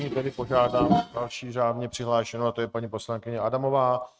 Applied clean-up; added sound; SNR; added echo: neural mask model RNNoise.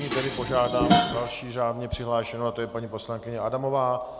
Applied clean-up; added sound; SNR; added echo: none; Dishes, pots, and pans; 2 dB; none.